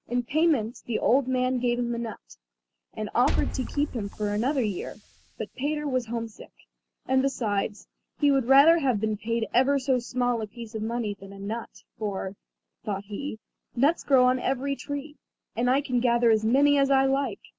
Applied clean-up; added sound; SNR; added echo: none; Liquid; 8 dB; none.